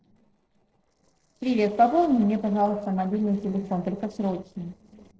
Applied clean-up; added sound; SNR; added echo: neural separator model SepFormer DNS4.